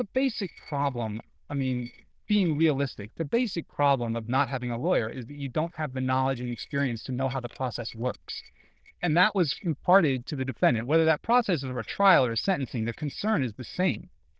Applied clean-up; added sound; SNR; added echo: neural diffusion model UNIVERSE++.